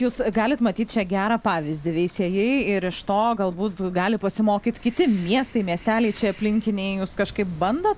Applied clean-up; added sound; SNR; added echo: none; none; none; none.